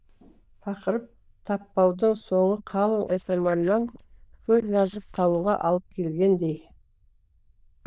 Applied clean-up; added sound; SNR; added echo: neural diffusion model UNIVERSE++.